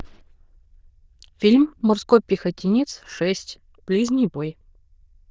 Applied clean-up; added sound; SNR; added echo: neural diffusion model UNIVERSE++.